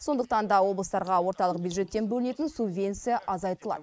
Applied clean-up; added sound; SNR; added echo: neural mask model Resemble Enhance denoiser.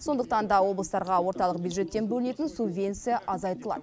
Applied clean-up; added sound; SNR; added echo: none; Bathtub (filling or washing) / Gurgling; 15 dB; none.